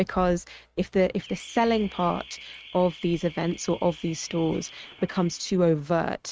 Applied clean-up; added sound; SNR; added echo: neural mask model RNNoise.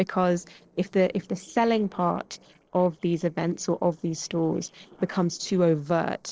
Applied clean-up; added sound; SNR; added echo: neural separator model SepFormer DNS4.